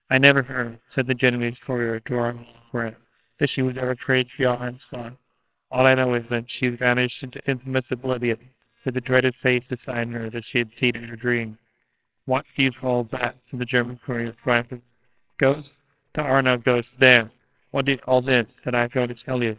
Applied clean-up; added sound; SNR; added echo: neural separator model SepFormer WHAMR!.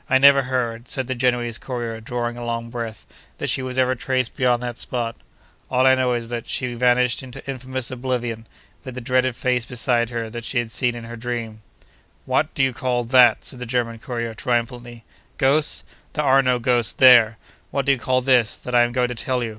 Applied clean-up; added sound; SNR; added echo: none; none; none; none.